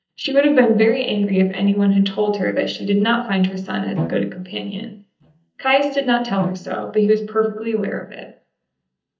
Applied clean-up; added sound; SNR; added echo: neural mask model DeepFilterNet 3.